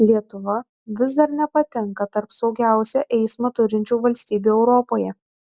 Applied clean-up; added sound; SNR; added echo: none; none; none; none.